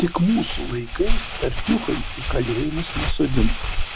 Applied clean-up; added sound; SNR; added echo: none; Crumpling, crinkling; -1 dB; none.